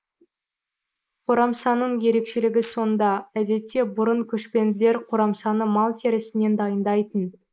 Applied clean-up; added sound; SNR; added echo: neural mask model Resemble Enhance denoiser.